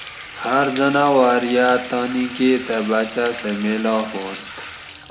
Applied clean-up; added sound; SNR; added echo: none; Bathtub (filling or washing) / Water tap, faucet; 13 dB; none.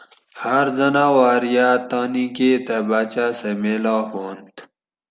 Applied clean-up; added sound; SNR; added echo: none; none; none; none.